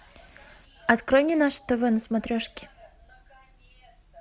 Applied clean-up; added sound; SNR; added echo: none; none; none; none.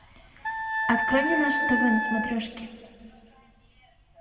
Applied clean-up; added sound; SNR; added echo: none; Wind instrument, woodwind instrument; -1 dB; reverberation time 2.1 s.